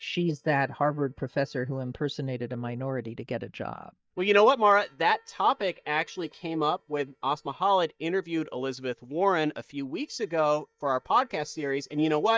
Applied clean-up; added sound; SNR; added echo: neural mask model DeepFilterNet 3.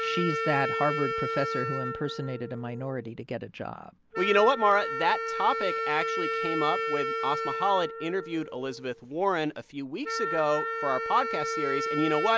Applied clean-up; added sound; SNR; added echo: none; Wind instrument, woodwind instrument; 3 dB; none.